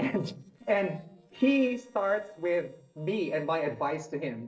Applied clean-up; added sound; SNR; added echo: neural separator model SepFormer DNS4.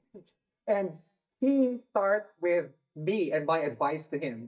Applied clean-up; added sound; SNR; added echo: neural mask model DeepFilterNet 3.